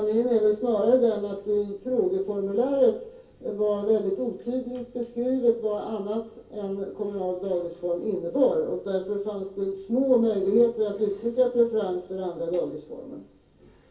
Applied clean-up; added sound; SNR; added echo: none; none; none; reverberation time 0.2 s.